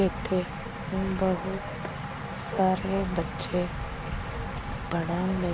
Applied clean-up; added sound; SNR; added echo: none; Splash, splatter; 20 dB; none.